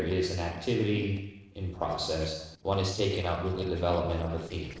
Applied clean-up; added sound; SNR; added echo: neural separator model SepFormer DNS4.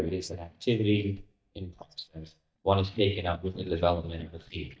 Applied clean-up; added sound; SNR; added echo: neural mask model DeepFilterNet 3.